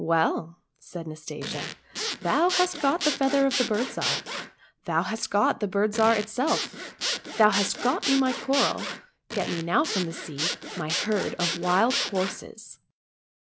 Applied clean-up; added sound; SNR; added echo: none; Zipper (clothing) / Sawing; 5 dB; none.